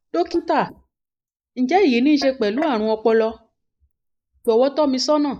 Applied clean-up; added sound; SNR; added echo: neural mask model Resemble Enhance denoiser.